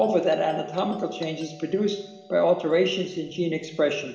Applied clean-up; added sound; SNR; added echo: none; Doorbell; 20 dB; reverberation time 0.9 s.